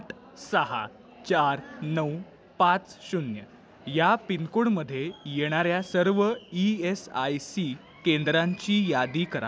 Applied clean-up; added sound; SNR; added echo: none; none; none; none.